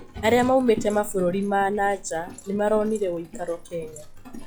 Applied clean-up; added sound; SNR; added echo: classical method log-MMSE.